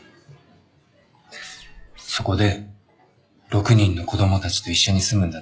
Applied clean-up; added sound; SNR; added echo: classical method log-MMSE.